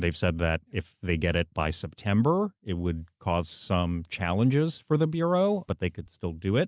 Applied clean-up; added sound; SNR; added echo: none; none; none; none.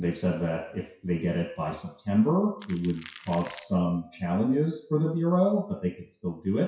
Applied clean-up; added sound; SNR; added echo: classical method WPE with log-MMSE.